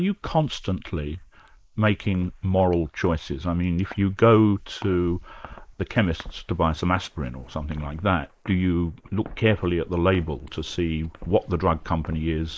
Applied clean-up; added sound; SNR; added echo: neural mask model Resemble Enhance denoiser.